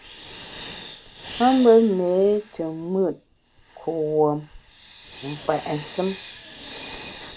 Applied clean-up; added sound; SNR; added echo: none; Hiss; 6 dB; none.